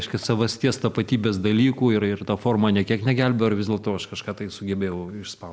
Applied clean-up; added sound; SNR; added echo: none; none; none; none.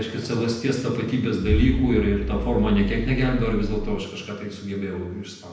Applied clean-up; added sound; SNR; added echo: none; Explosion; 3 dB; reverberation time 0.9 s.